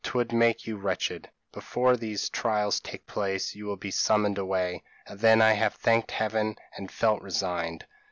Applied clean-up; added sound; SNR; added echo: none; none; none; none.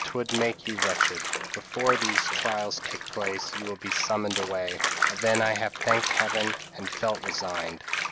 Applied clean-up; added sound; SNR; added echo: none; Bathtub (filling or washing); 0 dB; none.